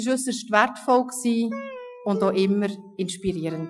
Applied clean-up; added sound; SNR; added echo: classical method Wiener filter.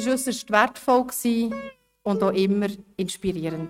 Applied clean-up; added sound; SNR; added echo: neural mask model RNNoise.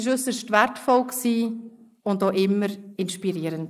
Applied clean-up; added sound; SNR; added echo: neural mask model Resemble Enhance denoiser.